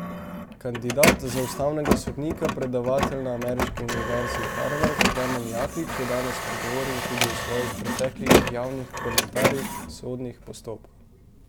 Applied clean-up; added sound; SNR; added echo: none; Printer; -2 dB; none.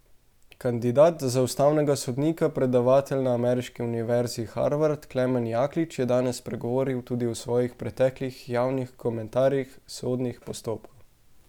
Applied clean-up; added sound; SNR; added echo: none; none; none; none.